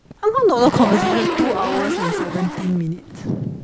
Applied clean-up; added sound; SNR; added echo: none; Zipper (clothing); 5 dB; none.